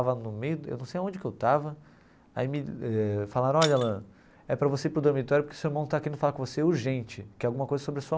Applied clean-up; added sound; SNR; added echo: none; Shatter; 15 dB; none.